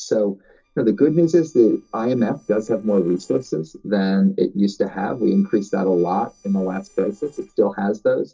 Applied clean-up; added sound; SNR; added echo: neural separator model SepFormer DNS4.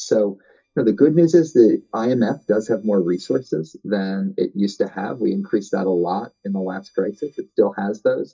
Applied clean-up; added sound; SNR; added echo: neural mask model DeepFilterNet 3.